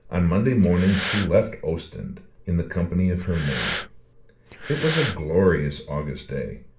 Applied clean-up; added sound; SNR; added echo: none; Breathing; 7 dB; reverberation time 0.3 s.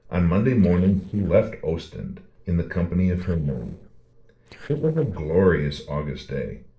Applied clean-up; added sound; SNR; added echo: neural separator model SepFormer DNS4.